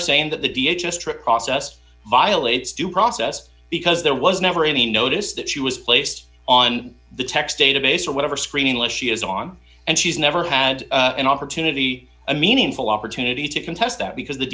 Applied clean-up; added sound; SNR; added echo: none; none; none; none.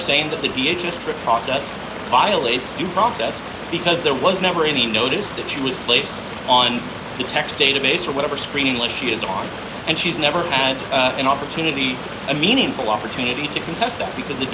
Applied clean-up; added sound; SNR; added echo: none; Stream; 9 dB; none.